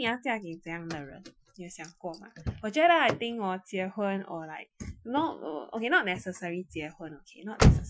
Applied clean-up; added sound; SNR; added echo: classical method Wiener filter.